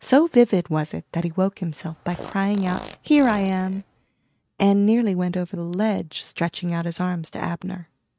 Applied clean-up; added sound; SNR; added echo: neural mask model RNNoise.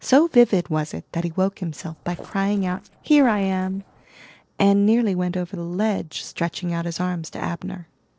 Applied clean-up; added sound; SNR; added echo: neural separator model SepFormer DNS4.